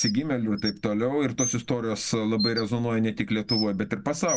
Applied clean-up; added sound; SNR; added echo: none; Bird; 9 dB; none.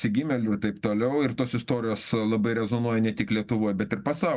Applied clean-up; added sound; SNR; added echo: none; none; none; none.